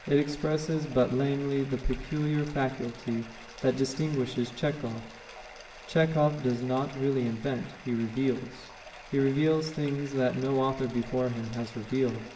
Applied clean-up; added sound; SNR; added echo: none; Bathtub (filling or washing); 18 dB; reverberation time 0.8 s.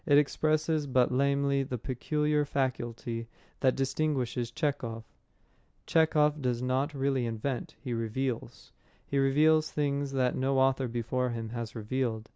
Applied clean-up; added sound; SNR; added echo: none; none; none; none.